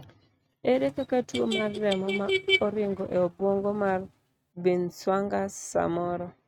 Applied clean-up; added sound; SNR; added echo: neural mask model RNNoise.